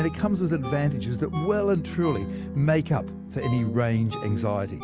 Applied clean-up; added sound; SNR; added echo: none; Ringtone; 17 dB; none.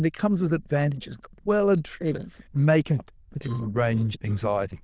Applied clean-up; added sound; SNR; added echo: neural diffusion model UNIVERSE++.